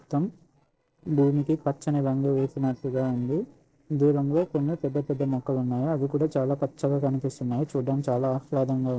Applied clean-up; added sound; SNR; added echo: neural separator model SepFormer DNS4.